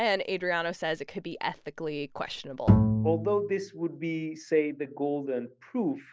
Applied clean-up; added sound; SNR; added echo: none; Bowed string instrument; -5 dB; none.